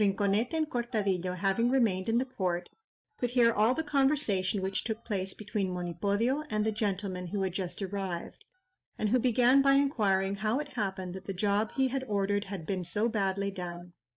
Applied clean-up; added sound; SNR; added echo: neural mask model DeepFilterNet 3.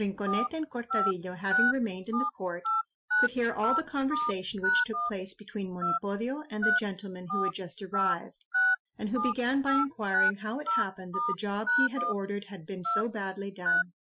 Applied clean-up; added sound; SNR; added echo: classical method Wiener filter.